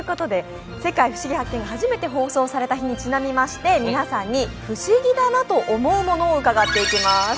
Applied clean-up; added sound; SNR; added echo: none; none; none; none.